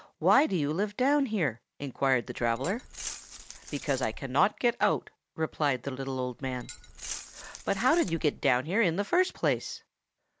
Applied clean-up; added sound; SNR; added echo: none; Glass; 14 dB; none.